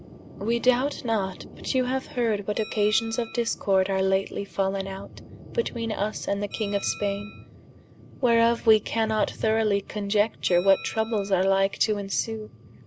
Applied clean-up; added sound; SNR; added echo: none; Thunder + Bell; 17 dB; none.